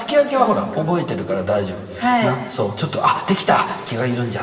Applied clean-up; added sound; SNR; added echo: none; none; none; reverberation time 2.5 s.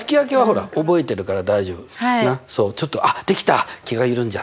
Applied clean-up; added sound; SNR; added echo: none; none; none; none.